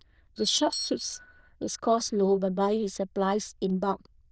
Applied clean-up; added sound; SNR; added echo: neural diffusion model UNIVERSE++.